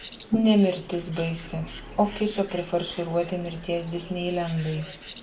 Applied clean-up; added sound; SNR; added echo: none; Bird; 15 dB; reverberation time 0.3 s.